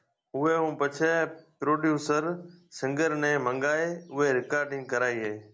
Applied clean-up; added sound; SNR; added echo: none; none; none; none.